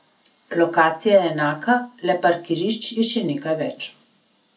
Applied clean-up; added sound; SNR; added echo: none; none; none; none.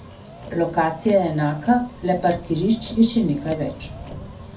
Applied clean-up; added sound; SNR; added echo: none; Motor vehicle (road); 15 dB; reverberation time 0.4 s.